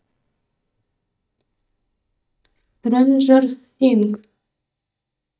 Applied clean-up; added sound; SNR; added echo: neural mask model DeepFilterNet 3.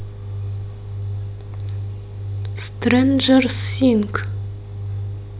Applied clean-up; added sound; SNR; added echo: none; none; none; none.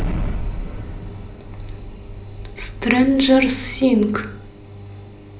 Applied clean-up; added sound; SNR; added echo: none; Explosion; 8 dB; reverberation time 0.5 s.